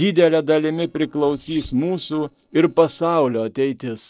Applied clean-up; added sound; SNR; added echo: neural separator model SepFormer DNS4.